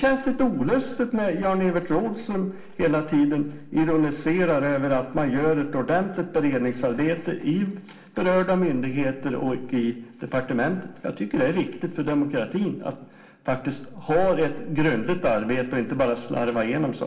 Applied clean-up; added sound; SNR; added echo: none; none; none; reverberation time 1.6 s.